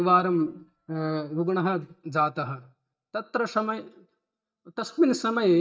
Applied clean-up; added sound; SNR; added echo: neural mask model DeepFilterNet 3.